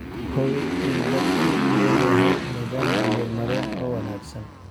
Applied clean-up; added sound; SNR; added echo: none; Motorcycle; -4 dB; none.